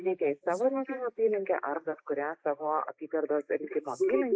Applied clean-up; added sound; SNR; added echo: neural mask model Resemble Enhance denoiser.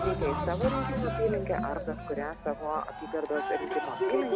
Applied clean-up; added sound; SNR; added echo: none; Cheering; 0 dB; none.